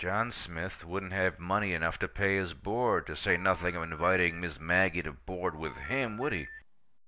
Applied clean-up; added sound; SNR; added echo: none; Telephone; 17 dB; none.